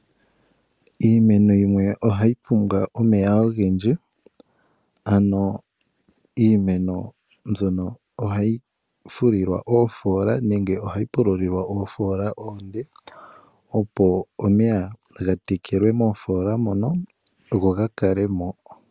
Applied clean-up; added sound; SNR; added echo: none; none; none; none.